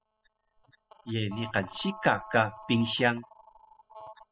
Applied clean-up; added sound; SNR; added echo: classical method spectral subtraction.